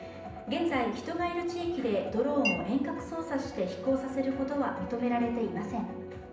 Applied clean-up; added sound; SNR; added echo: none; Chink, clink; 7 dB; reverberation time 0.8 s.